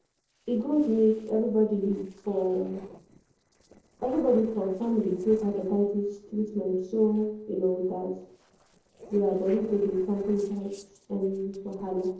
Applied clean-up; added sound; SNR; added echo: neural separator model SepFormer DNS4.